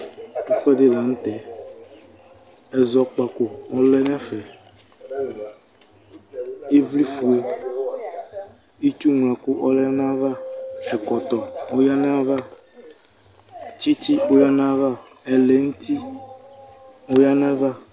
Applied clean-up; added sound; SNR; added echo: none; none; none; none.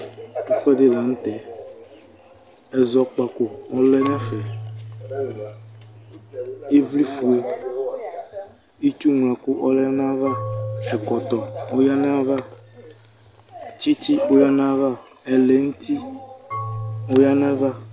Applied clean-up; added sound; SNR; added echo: none; Marimba, xylophone / Wood; 15 dB; none.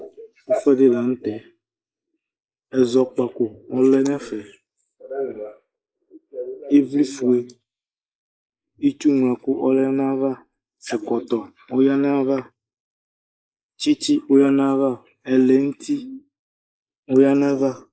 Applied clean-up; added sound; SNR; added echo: neural mask model Resemble Enhance denoiser.